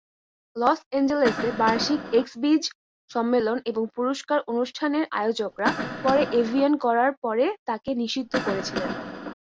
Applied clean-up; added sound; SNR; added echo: none; Cough; 6 dB; none.